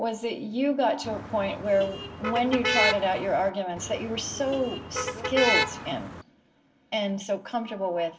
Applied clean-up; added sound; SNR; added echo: none; Motor vehicle (road); 2 dB; reverberation time 0.2 s.